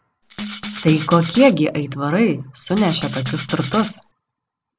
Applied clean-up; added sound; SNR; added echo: none; Rattle (instrument); 12 dB; none.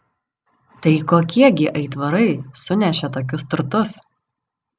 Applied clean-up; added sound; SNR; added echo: none; none; none; none.